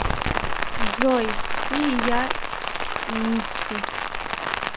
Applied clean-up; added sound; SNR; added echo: none; Rain; -3 dB; none.